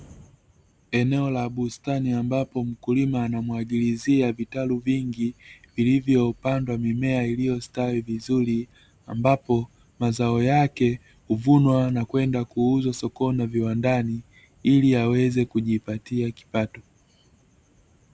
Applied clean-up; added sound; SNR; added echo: none; none; none; none.